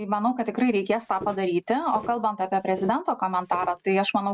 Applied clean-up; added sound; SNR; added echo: neural mask model RNNoise.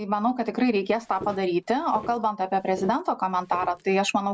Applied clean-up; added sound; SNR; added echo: none; Walk, footsteps; 18 dB; none.